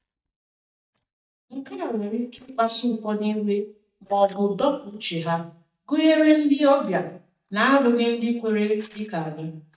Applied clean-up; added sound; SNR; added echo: neural mask model DeepFilterNet 3.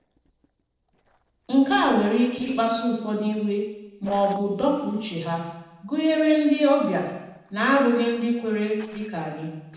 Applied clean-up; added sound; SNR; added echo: neural separator model SepFormer DNS4.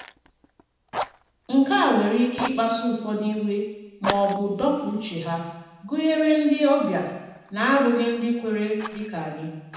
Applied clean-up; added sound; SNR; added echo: none; Fire; 14 dB; reverberation time 1.1 s.